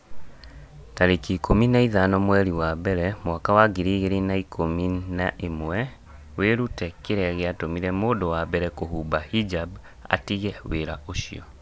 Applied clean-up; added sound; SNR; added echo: none; none; none; none.